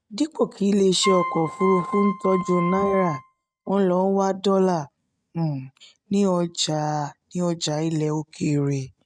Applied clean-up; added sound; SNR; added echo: neural mask model RNNoise.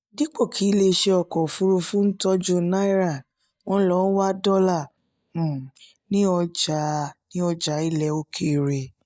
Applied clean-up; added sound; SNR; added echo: neural mask model DeepFilterNet 3.